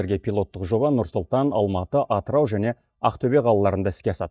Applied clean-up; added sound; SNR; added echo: neural mask model DeepFilterNet 3.